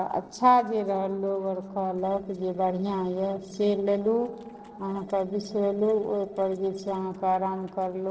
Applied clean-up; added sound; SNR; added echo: neural separator model SepFormer DNS4.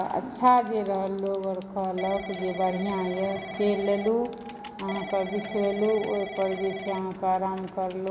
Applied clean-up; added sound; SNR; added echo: none; Telephone / Typing; 13 dB; none.